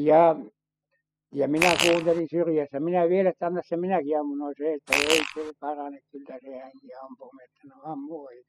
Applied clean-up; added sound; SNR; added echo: classical method spectral subtraction.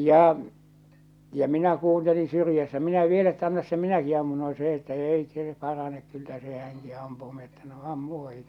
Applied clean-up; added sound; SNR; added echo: none; none; none; none.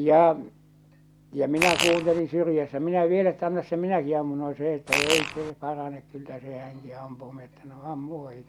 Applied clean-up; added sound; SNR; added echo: none; Fart; 0 dB; none.